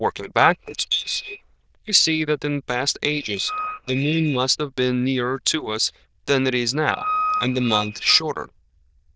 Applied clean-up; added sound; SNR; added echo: neural diffusion model UNIVERSE++.